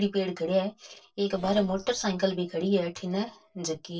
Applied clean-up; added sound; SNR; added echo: neural separator model SepFormer DNS4.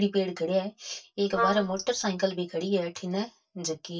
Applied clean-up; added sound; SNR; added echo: neural mask model DeepFilterNet 3.